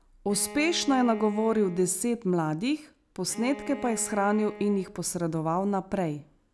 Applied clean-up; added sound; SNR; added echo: none; Bowed string instrument; 16 dB; none.